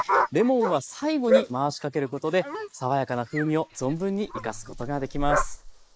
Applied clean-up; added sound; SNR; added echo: neural mask model Resemble Enhance denoiser.